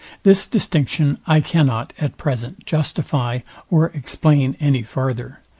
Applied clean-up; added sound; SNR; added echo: none; none; none; none.